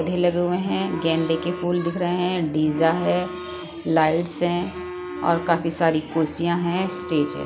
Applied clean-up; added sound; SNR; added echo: none; Telephone; 13 dB; none.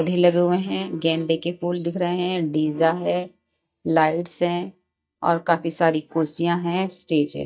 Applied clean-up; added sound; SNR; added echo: neural mask model DeepFilterNet 3.